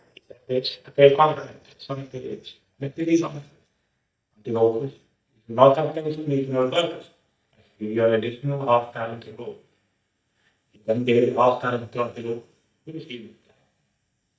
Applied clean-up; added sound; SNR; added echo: neural mask model DeepFilterNet 3.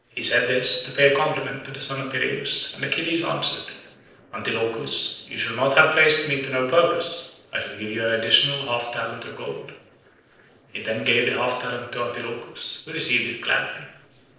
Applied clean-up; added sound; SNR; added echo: neural separator model SepFormer DNS4.